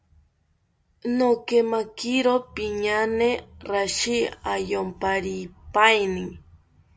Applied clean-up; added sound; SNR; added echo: none; none; none; none.